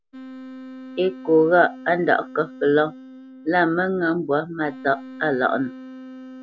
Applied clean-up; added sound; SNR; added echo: none; Wind instrument, woodwind instrument; 17 dB; none.